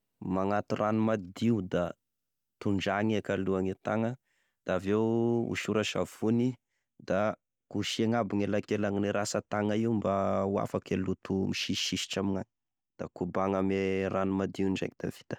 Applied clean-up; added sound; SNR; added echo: none; none; none; none.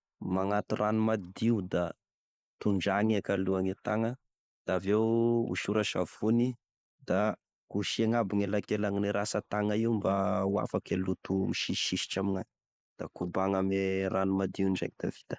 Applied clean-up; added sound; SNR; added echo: neural mask model Resemble Enhance denoiser.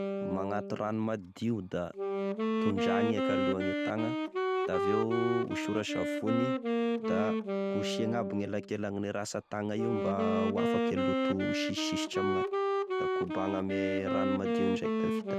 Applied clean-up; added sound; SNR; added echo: none; Wind instrument, woodwind instrument; -3 dB; none.